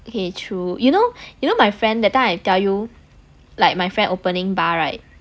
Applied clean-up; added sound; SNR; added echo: none; none; none; none.